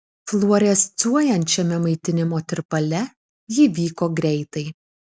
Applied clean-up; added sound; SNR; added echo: none; none; none; none.